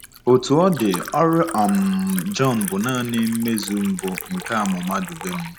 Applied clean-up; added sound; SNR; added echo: none; Liquid; 14 dB; none.